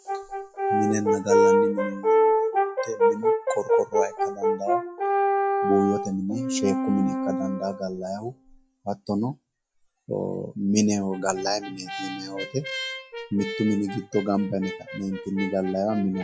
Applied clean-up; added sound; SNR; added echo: classical method log-MMSE.